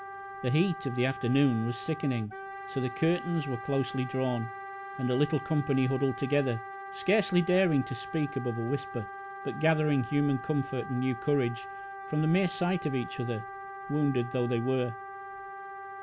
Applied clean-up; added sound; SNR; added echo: none; Wind instrument, woodwind instrument; 11 dB; none.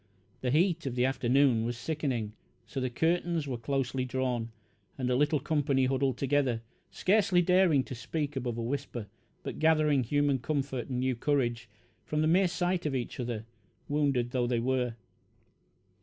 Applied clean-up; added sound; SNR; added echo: none; none; none; none.